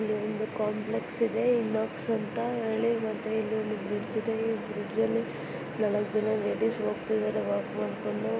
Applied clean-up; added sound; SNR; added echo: none; none; none; none.